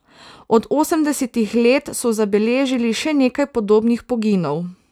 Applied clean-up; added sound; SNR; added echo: none; none; none; none.